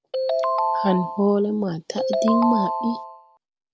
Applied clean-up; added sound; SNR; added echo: none; Ringtone; 1 dB; none.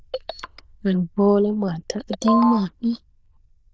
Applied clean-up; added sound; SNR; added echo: neural diffusion model UNIVERSE++.